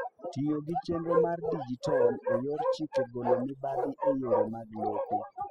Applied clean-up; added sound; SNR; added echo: classical method spectral subtraction.